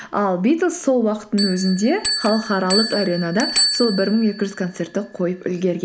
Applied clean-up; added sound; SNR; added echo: none; Bell; 7 dB; none.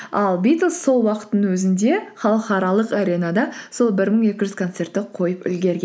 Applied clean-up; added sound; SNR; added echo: none; none; none; none.